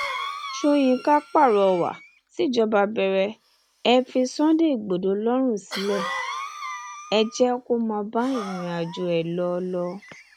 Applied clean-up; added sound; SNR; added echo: none; Cough; 14 dB; none.